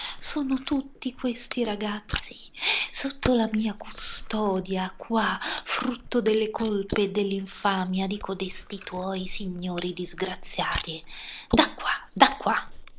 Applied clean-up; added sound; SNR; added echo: neural mask model Resemble Enhance denoiser.